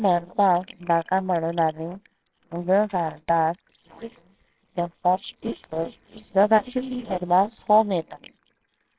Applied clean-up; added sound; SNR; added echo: neural separator model SepFormer WHAMR!.